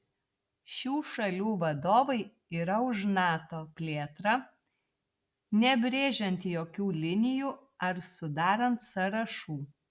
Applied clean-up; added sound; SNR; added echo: none; none; none; none.